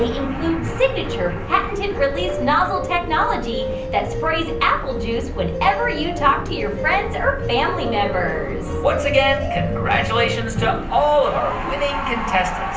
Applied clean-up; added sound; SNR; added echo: none; Subway, metro, underground; 11 dB; reverberation time 0.6 s.